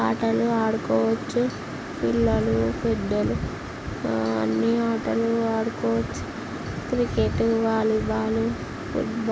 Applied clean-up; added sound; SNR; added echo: none; none; none; none.